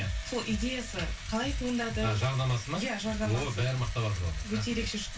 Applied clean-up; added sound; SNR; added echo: none; Engine / Drill; 15 dB; reverberation time 0.2 s.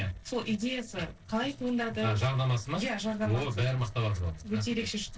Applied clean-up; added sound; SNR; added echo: neural separator model SepFormer DNS4.